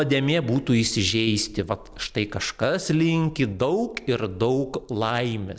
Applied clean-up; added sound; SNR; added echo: none; none; none; none.